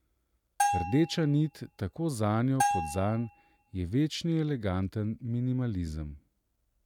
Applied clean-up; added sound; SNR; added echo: none; Bell; 4 dB; none.